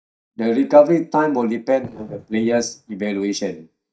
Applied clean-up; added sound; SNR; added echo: neural mask model DeepFilterNet 3.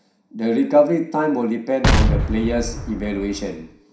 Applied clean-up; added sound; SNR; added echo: none; Explosion; -1 dB; reverberation time 0.5 s.